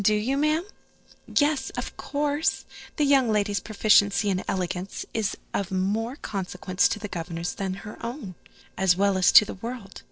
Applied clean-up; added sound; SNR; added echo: neural separator model SepFormer DNS4.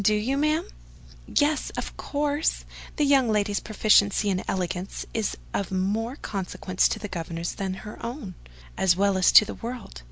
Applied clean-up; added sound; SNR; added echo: none; none; none; none.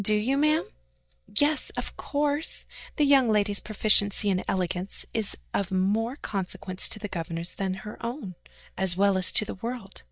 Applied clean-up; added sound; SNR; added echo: neural mask model DeepFilterNet 3.